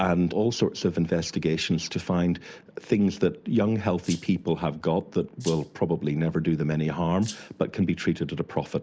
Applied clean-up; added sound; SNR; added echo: none; Rattle (instrument); 18 dB; none.